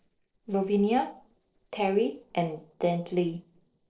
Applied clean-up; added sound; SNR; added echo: neural separator model SepFormer DNS4.